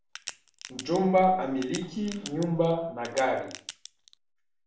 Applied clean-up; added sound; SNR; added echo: none; Crack; 16 dB; reverberation time 0.5 s.